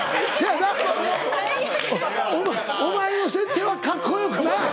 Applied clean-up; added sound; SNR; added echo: none; Wind instrument, woodwind instrument; 18 dB; none.